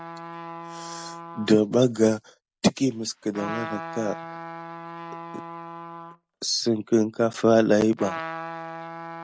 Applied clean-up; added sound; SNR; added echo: none; Trumpet; 12 dB; none.